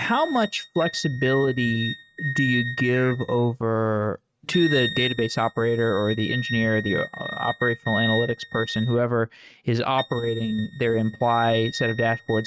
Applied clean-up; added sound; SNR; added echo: neural mask model RNNoise.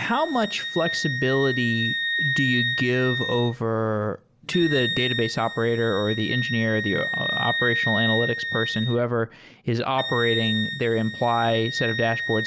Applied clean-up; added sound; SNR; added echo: none; Wind instrument, woodwind instrument; 4 dB; none.